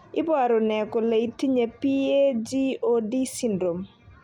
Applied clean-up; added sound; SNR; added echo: none; none; none; none.